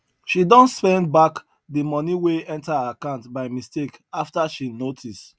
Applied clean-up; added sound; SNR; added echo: none; none; none; none.